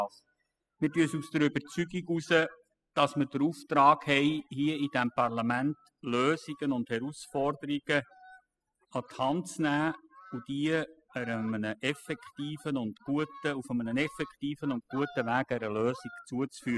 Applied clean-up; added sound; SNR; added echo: classical method spectral subtraction.